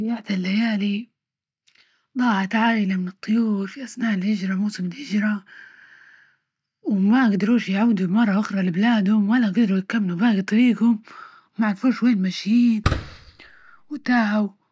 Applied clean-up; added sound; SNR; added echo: none; Fireworks; 7 dB; none.